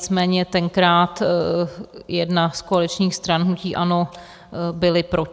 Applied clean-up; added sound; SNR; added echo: none; none; none; none.